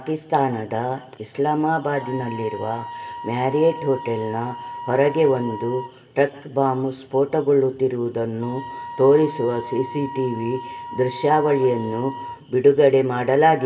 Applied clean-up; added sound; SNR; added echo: none; Wind instrument, woodwind instrument; 14 dB; reverberation time 0.8 s.